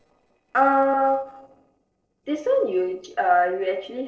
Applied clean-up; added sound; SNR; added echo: neural separator model SepFormer DNS4.